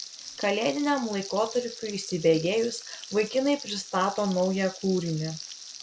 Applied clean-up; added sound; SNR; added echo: none; Frying (food); 14 dB; none.